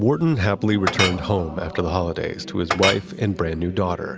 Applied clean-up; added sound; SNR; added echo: none; Chink, clink; 7 dB; none.